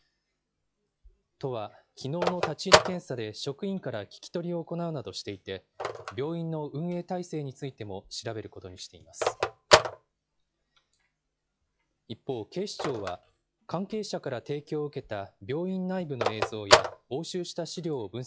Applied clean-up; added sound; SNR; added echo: classical method log-MMSE.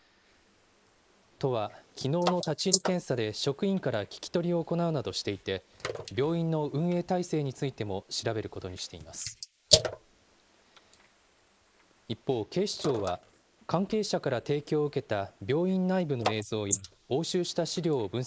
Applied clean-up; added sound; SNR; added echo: neural mask model Resemble Enhance denoiser.